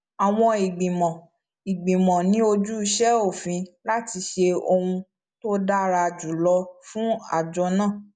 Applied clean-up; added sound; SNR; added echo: none; none; none; none.